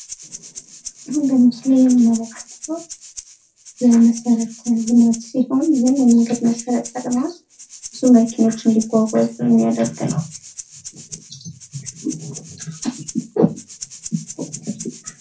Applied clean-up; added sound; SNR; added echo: none; Rattle (instrument); 18 dB; reverberation time 0.3 s.